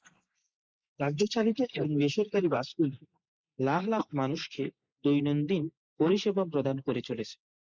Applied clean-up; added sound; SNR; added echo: neural mask model Resemble Enhance denoiser.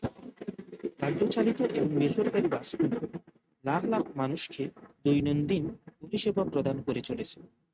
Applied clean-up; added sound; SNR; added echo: neural mask model RNNoise.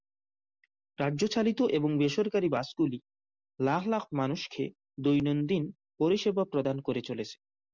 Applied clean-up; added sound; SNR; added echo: none; none; none; none.